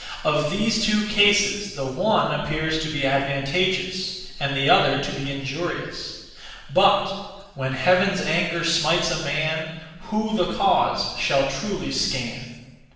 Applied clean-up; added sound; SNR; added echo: none; none; none; reverberation time 1.1 s.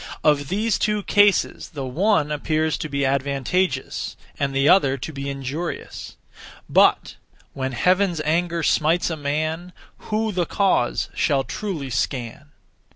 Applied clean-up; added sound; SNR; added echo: none; none; none; none.